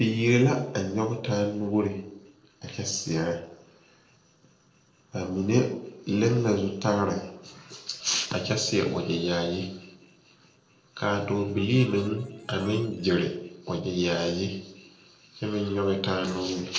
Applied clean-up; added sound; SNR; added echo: neural separator model SepFormer DNS4.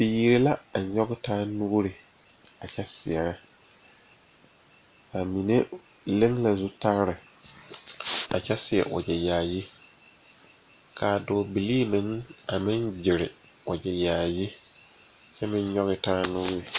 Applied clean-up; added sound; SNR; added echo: none; none; none; none.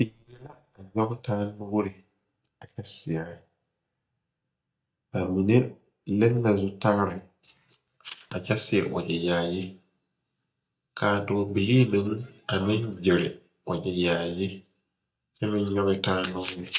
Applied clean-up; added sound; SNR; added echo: neural mask model DeepFilterNet 3.